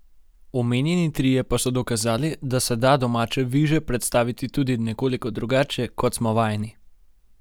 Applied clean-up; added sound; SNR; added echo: none; none; none; none.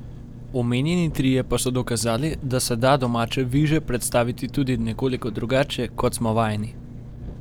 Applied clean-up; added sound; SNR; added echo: none; Engine; 14 dB; none.